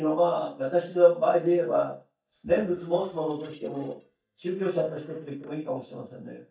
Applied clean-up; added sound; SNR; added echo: neural mask model DeepFilterNet 3.